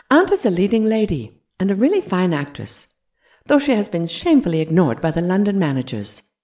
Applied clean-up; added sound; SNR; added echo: none; none; none; none.